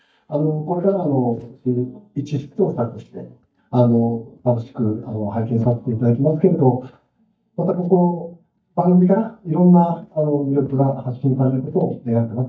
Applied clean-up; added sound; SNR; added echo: neural mask model DeepFilterNet 3.